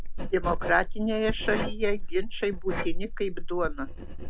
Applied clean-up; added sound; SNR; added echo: none; Writing; -1 dB; none.